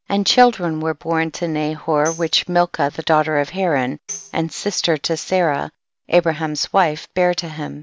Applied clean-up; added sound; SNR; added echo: none; Tambourine; 19 dB; none.